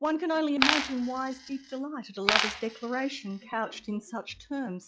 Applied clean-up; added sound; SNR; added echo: classical method log-MMSE.